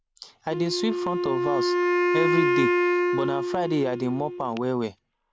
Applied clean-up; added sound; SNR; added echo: none; Wind instrument, woodwind instrument; -3 dB; none.